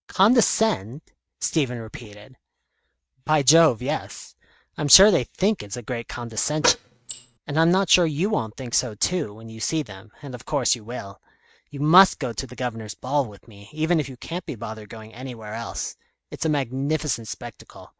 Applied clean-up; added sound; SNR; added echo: neural mask model RNNoise.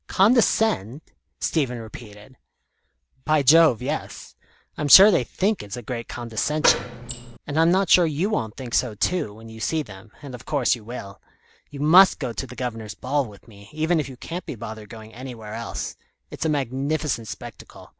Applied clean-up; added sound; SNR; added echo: none; Door; 3 dB; none.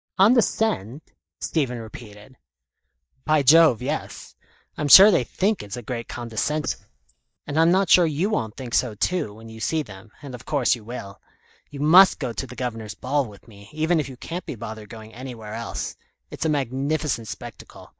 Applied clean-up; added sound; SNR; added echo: neural mask model DeepFilterNet 3.